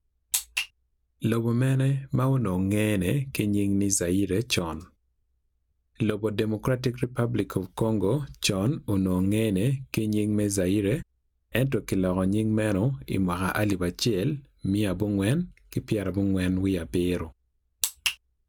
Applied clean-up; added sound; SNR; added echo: none; none; none; none.